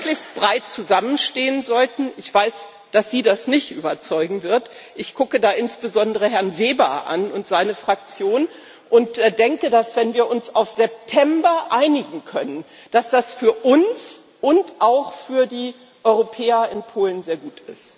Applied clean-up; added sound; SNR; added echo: none; none; none; none.